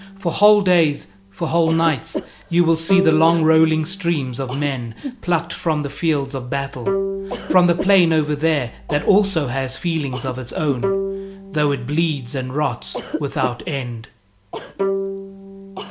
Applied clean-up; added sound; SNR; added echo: none; Bowed string instrument + Cough; 9 dB; none.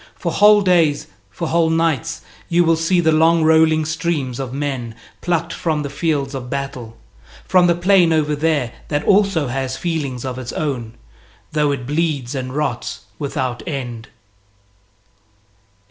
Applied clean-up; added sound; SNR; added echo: none; none; none; none.